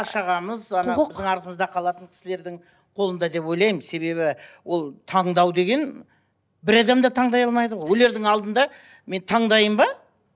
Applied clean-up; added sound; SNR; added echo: none; none; none; none.